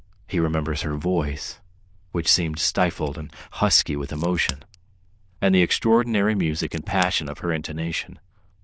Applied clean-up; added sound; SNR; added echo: neural diffusion model UNIVERSE++.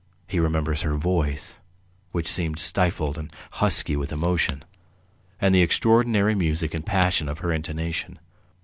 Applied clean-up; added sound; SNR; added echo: none; Crack; 17 dB; none.